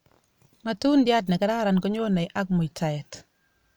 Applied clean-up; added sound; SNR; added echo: none; none; none; none.